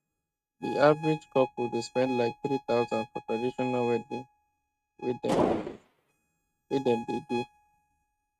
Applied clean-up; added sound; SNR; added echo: neural mask model RNNoise.